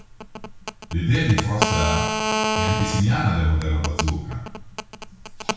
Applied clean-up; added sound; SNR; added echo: none; Telephone; 4 dB; reverberation time 0.6 s.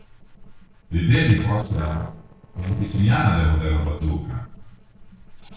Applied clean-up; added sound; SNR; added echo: neural separator model SepFormer DNS4.